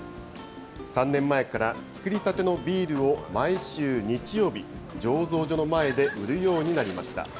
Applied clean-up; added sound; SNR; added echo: none; none; none; none.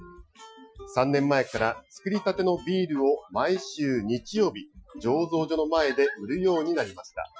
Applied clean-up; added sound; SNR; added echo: classical method Wiener filter.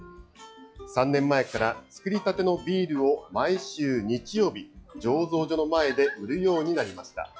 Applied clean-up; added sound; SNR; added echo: classical method log-MMSE.